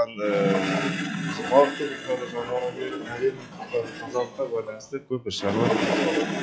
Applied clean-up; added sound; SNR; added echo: classical method log-MMSE.